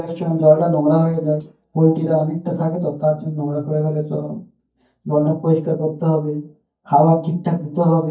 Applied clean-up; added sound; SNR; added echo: neural mask model DeepFilterNet 3.